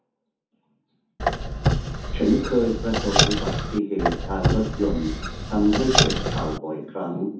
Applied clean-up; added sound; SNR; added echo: none; Squeak; -2 dB; reverberation time 0.5 s.